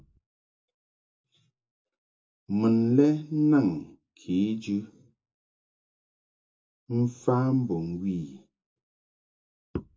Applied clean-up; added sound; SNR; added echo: none; none; none; reverberation time 0.2 s.